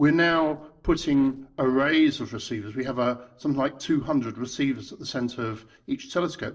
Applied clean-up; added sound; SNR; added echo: neural separator model SepFormer DNS4.